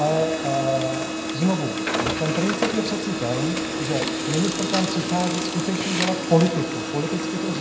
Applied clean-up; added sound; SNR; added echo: none; Printer; 2 dB; reverberation time 0.7 s.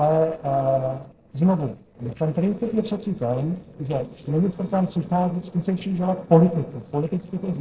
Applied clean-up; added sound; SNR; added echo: neural separator model SepFormer DNS4.